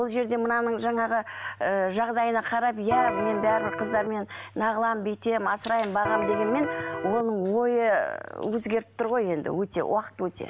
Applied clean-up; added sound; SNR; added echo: none; Electric guitar; 4 dB; none.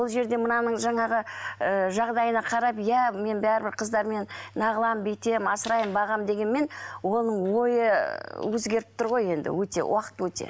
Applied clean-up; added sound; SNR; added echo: none; none; none; none.